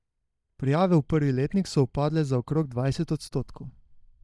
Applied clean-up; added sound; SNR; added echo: neural mask model DeepFilterNet 3.